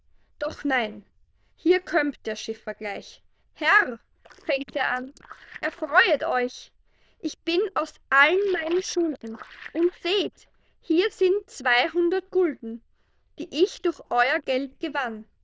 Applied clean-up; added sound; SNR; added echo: neural diffusion model UNIVERSE++.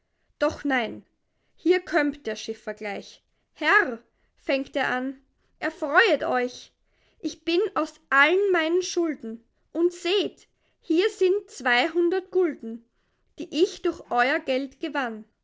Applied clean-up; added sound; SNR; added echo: none; none; none; none.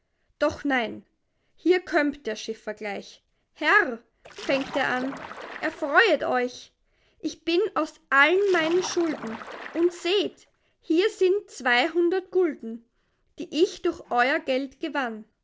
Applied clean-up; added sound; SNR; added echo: none; Splash, splatter; 14 dB; none.